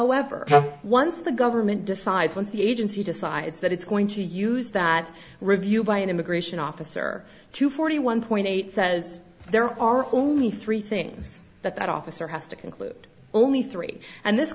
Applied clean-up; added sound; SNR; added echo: none; Wind instrument, woodwind instrument; -4 dB; none.